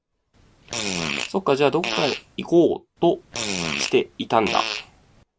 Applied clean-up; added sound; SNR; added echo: none; Fart; 6 dB; none.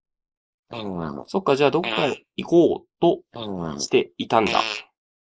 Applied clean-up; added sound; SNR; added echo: neural mask model Resemble Enhance denoiser.